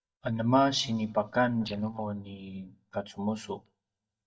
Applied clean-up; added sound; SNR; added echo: neural mask model DeepFilterNet 3.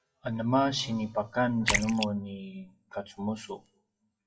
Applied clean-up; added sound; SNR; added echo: classical method WPE with log-MMSE.